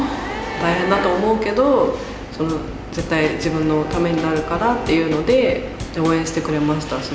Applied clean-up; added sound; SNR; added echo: none; Train + Drum / Drum kit; 15 dB; none.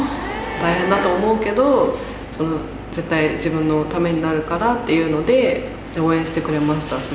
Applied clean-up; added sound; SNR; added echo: none; none; none; none.